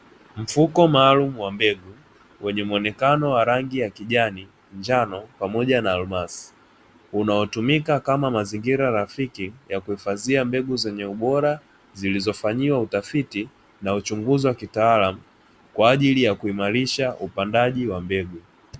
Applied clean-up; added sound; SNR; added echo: none; none; none; none.